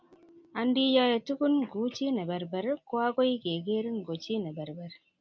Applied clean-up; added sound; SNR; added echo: none; none; none; none.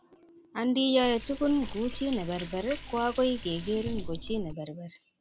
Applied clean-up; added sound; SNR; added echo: none; Liquid; 9 dB; none.